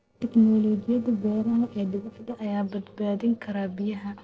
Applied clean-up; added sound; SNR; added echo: neural separator model SepFormer DNS4.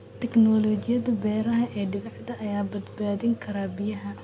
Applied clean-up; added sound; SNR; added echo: none; none; none; none.